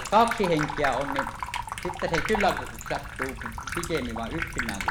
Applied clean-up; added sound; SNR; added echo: none; Sink (filling or washing) / Water tap, faucet; 4 dB; none.